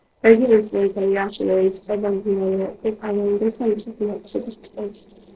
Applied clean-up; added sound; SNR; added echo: neural separator model SepFormer DNS4.